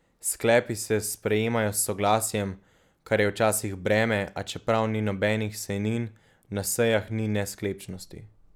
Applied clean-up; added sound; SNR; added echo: none; none; none; none.